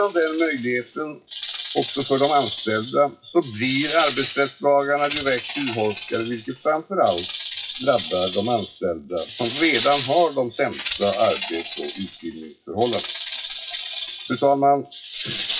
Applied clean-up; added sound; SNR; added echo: classical method WPE with log-MMSE.